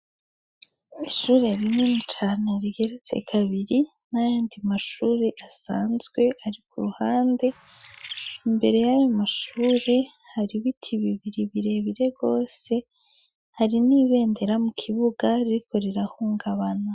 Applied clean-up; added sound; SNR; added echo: classical method Wiener filter.